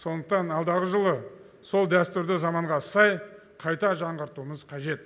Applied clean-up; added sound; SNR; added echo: none; none; none; none.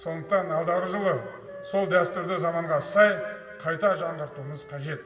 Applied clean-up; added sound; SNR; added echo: none; Wind instrument, woodwind instrument; 18 dB; reverberation time 1.8 s.